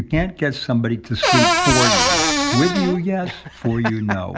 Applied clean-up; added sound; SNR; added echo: none; Cupboard open or close / Door; -3 dB; none.